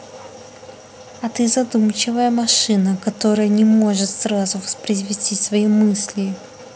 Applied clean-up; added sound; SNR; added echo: none; none; none; none.